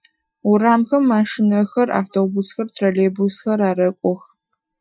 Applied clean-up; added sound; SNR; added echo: classical method Wiener filter.